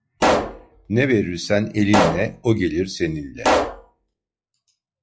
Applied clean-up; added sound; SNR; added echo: classical method log-MMSE.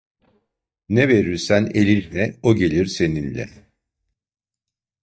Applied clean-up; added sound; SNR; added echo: neural mask model DeepFilterNet 3.